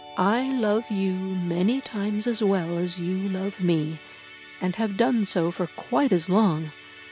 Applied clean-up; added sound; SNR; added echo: none; Musical instrument; 20 dB; none.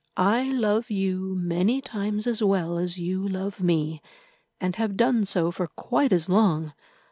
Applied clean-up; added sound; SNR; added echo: none; none; none; none.